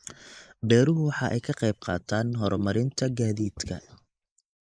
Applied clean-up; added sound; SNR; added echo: neural mask model Resemble Enhance denoiser.